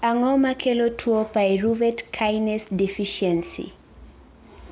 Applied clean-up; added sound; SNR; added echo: none; none; none; none.